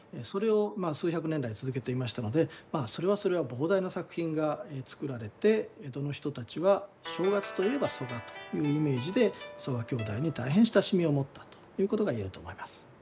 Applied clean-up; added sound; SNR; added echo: none; none; none; none.